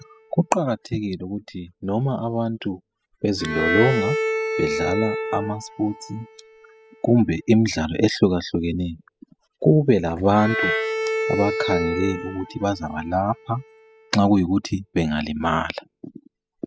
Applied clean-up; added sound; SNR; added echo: classical method spectral subtraction.